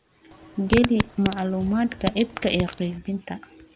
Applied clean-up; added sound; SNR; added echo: none; Fart; 6 dB; none.